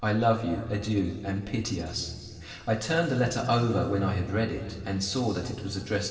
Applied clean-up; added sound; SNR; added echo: none; none; none; reverberation time 2.7 s.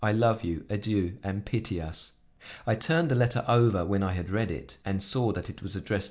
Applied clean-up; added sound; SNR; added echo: none; none; none; none.